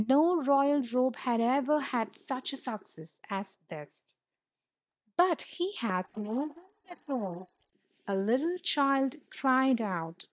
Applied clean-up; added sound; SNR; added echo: neural mask model DeepFilterNet 3.